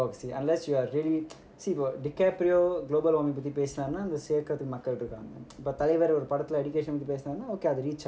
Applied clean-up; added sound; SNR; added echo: none; none; none; none.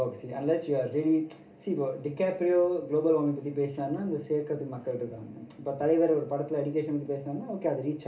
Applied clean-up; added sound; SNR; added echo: none; none; none; reverberation time 0.3 s.